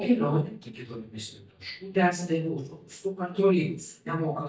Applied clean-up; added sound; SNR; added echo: neural mask model DeepFilterNet 3.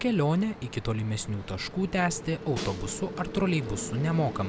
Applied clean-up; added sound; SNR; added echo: none; none; none; none.